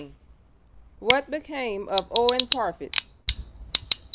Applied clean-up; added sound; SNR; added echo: none; Tick / Bicycle; 2 dB; none.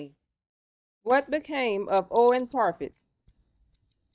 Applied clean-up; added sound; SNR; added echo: neural mask model DeepFilterNet 3.